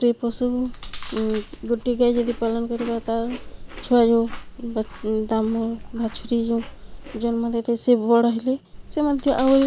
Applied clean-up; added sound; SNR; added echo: none; Chewing, mastication; 14 dB; none.